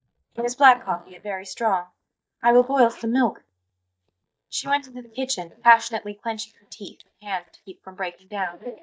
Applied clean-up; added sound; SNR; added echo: neural mask model DeepFilterNet 3.